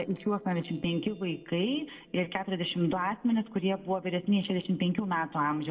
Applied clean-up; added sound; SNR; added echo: neural separator model SepFormer DNS4.